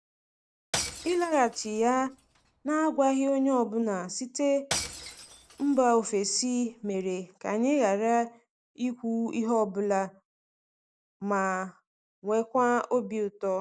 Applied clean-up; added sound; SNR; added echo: none; Shatter / Crushing; 10 dB; none.